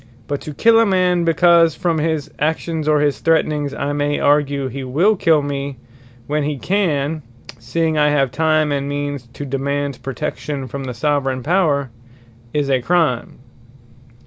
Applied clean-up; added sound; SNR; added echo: none; none; none; none.